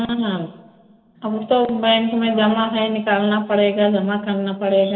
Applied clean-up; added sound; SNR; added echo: none; none; none; reverberation time 1.6 s.